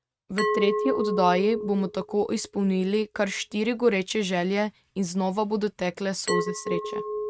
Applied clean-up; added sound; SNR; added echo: neural mask model RNNoise.